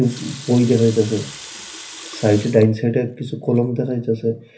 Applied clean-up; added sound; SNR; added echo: none; Water tap, faucet; 18 dB; reverberation time 0.3 s.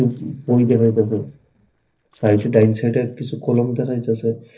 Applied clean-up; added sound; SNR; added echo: neural separator model SepFormer DNS4.